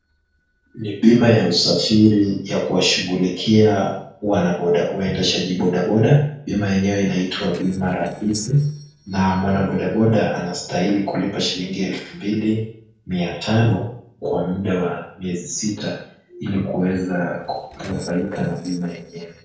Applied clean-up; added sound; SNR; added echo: neural separator model SepFormer DNS4.